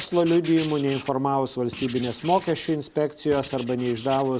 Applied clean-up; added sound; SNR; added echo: none; Writing; 17 dB; none.